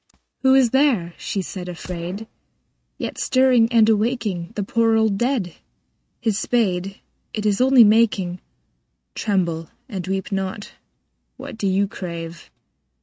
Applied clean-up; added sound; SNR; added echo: neural mask model RNNoise.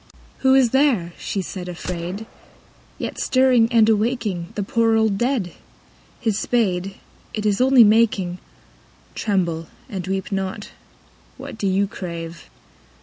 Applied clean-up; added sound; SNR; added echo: none; Gunshot, gunfire; 18 dB; none.